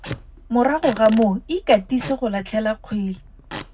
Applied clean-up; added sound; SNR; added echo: none; Squeak / Wood; 15 dB; reverberation time 0.3 s.